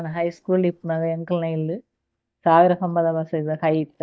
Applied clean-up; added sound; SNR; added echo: neural mask model DeepFilterNet 3.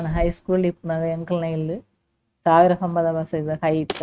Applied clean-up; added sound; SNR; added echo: neural mask model RNNoise.